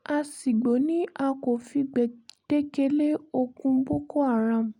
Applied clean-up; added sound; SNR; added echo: none; none; none; none.